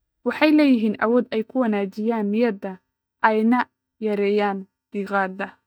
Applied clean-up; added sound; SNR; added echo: neural mask model DeepFilterNet 3.